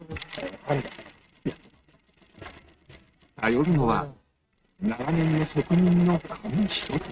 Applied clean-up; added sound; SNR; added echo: neural mask model RNNoise.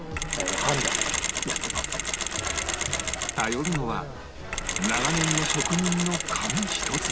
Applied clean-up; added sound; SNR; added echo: none; Mechanisms; -1 dB; none.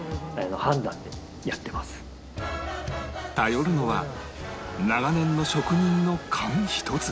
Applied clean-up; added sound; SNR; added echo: none; none; none; none.